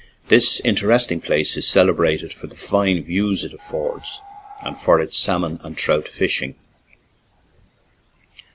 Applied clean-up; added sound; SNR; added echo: none; Animal; 18 dB; none.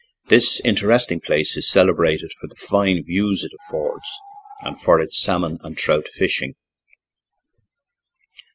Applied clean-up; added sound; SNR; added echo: classical method spectral subtraction.